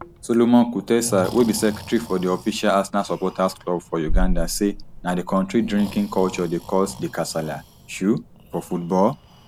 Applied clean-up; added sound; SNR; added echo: none; Breathing; 8 dB; none.